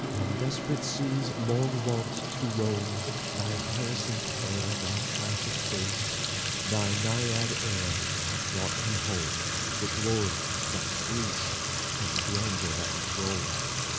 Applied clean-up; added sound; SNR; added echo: none; Fill (with liquid) / Trickle, dribble / Sink (filling or washing); -2 dB; none.